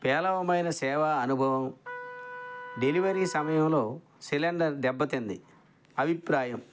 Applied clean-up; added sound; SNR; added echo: none; Trumpet; 13 dB; none.